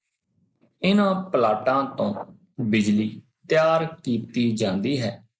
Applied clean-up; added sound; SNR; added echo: neural mask model Resemble Enhance denoiser.